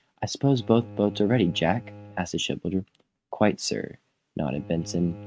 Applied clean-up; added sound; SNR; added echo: neural mask model RNNoise.